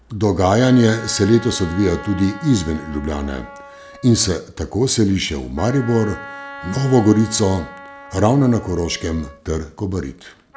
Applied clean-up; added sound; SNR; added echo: none; Wind instrument, woodwind instrument; 18 dB; none.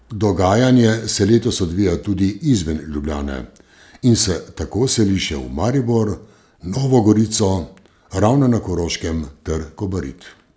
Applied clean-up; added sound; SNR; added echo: none; none; none; none.